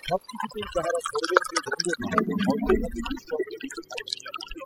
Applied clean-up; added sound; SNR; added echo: classical method spectral subtraction.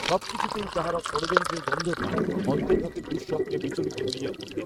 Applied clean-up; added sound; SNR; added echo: neural mask model RNNoise.